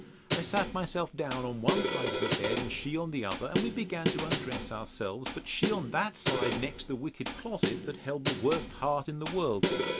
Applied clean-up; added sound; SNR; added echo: none; Snare drum; -2 dB; none.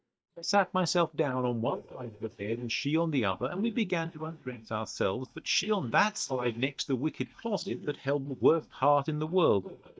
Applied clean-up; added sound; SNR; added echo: neural mask model DeepFilterNet 3.